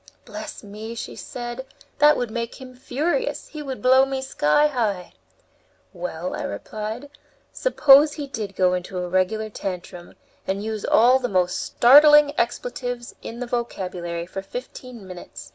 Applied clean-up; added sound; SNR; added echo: none; none; none; none.